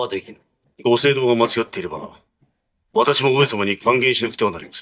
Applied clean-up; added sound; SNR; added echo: neural mask model DeepFilterNet 3.